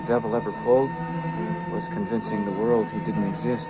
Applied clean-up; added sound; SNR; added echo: none; Wind instrument, woodwind instrument; 12 dB; none.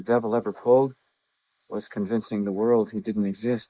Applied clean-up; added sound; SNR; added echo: neural mask model Resemble Enhance denoiser.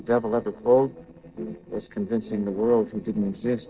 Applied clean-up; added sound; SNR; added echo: neural separator model SepFormer DNS4.